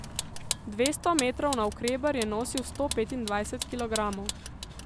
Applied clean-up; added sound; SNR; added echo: none; Vehicle; 6 dB; none.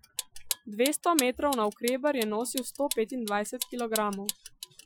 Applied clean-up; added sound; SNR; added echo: classical method Wiener filter.